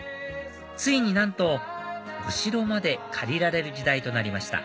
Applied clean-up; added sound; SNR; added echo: none; none; none; none.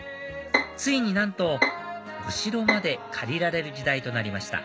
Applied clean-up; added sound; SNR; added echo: none; Bowed string instrument; 3 dB; none.